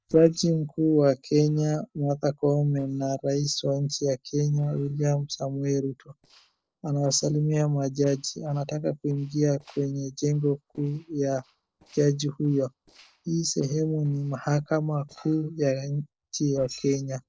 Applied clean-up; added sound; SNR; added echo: neural separator model SepFormer DNS4.